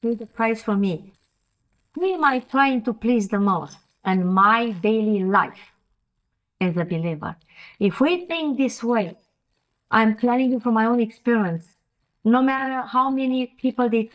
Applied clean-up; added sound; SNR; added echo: neural mask model DeepFilterNet 3.